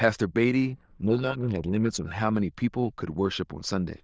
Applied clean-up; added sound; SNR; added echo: neural diffusion model UNIVERSE++.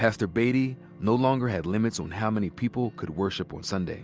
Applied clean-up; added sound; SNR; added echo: none; none; none; none.